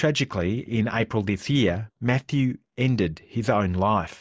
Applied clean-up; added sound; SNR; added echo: neural mask model Resemble Enhance denoiser.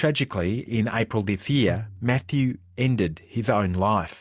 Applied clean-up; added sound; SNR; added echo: neural mask model RNNoise.